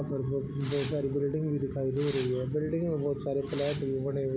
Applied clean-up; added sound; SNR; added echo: none; Fireworks; 19 dB; none.